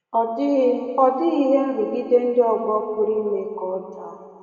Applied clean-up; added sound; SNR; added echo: none; none; none; reverberation time 2.3 s.